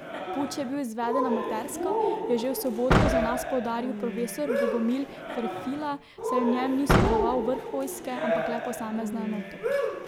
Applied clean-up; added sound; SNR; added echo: none; Slam / Car + Cheering; -2 dB; none.